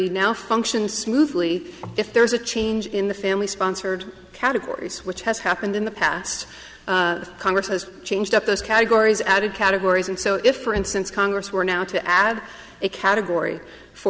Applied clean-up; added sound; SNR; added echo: none; none; none; none.